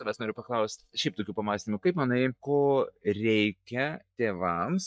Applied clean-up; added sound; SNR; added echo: neural mask model DeepFilterNet 3.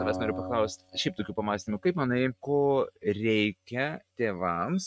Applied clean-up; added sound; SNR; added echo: neural mask model RNNoise.